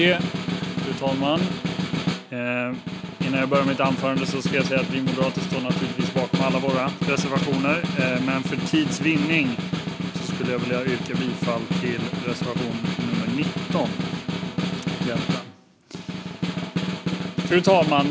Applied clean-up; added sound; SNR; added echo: none; Snare drum; 1 dB; none.